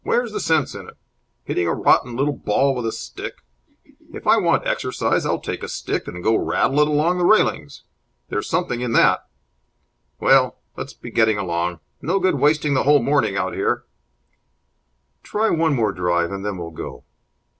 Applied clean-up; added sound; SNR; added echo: none; none; none; none.